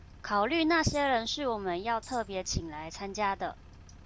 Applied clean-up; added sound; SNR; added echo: none; Engine + Tambourine; 19 dB; none.